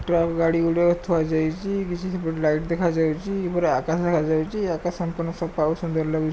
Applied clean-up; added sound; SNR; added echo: none; none; none; none.